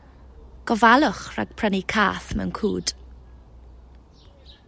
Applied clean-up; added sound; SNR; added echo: none; none; none; none.